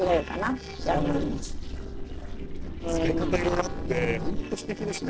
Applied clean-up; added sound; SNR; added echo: neural separator model SepFormer DNS4.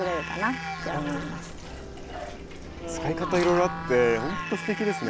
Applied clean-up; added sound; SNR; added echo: none; Liquid + Musical instrument; 6 dB; none.